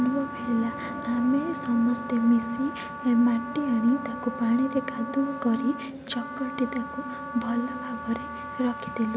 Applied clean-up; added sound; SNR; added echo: none; Wind instrument, woodwind instrument; 11 dB; none.